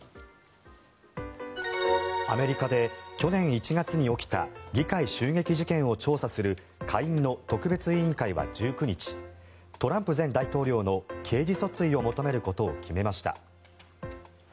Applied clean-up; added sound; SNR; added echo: none; none; none; none.